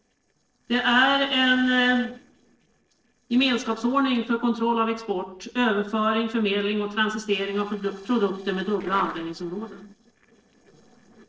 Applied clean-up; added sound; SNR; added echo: neural separator model SepFormer DNS4.